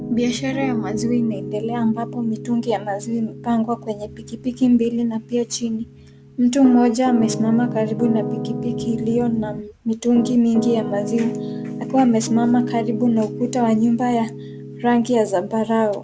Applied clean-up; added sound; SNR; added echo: none; Piano; 9 dB; none.